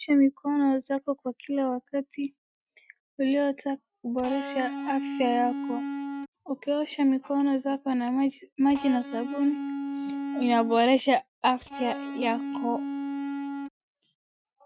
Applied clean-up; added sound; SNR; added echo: neural mask model RNNoise.